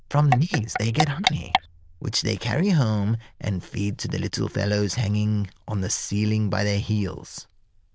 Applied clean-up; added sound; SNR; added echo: neural diffusion model UNIVERSE++.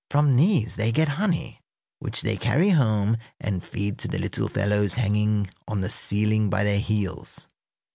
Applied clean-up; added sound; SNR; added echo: none; none; none; none.